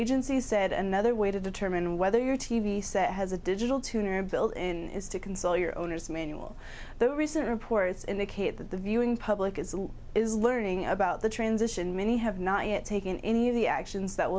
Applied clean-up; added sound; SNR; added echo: none; none; none; none.